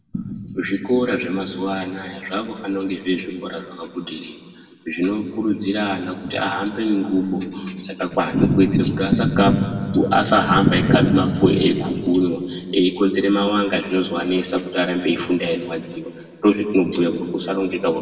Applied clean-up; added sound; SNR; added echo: none; none; none; reverberation time 1.8 s.